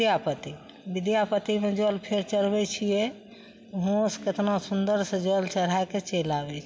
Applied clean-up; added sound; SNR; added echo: none; none; none; none.